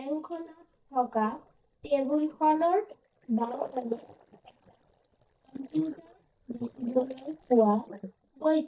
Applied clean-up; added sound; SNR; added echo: neural mask model DeepFilterNet 3.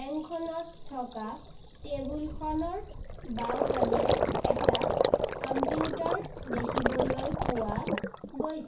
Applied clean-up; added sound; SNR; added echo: none; Gurgling; -4 dB; reverberation time 0.3 s.